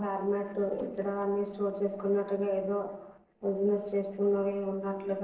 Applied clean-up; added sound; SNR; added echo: neural separator model SepFormer DNS4.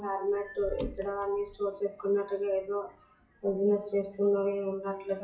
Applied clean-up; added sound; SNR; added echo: classical method WPE with log-MMSE.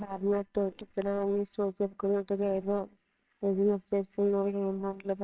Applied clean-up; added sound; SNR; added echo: neural separator model SepFormer WHAMR!.